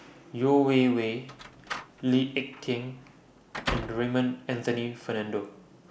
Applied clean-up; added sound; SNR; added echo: none; Slam; 11 dB; none.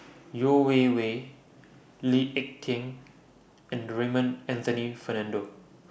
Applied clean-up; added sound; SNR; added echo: none; none; none; none.